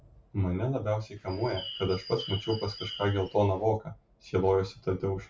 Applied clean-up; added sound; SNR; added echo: none; Bird; 12 dB; none.